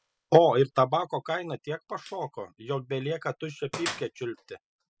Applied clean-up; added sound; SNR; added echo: classical method spectral subtraction.